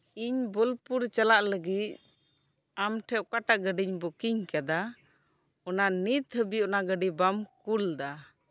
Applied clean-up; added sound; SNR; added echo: none; none; none; none.